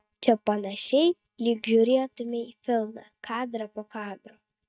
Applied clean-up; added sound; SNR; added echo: neural mask model DeepFilterNet 3.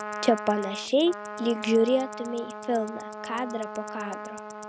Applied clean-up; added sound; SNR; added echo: none; Tick-tock + Trumpet; 10 dB; none.